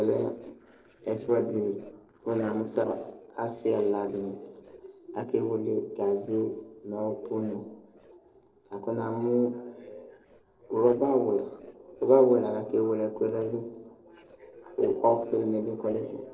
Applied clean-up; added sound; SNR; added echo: neural separator model SepFormer DNS4.